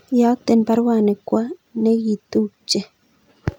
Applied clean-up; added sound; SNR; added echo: none; none; none; none.